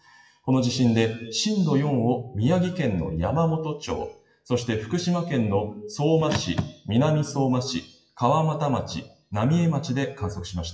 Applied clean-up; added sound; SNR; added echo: classical method WPE with log-MMSE.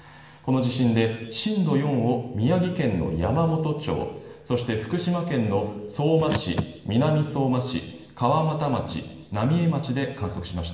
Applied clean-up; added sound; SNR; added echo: none; Car; 11 dB; reverberation time 1.0 s.